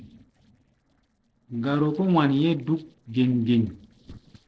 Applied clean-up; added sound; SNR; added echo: neural separator model SepFormer DNS4.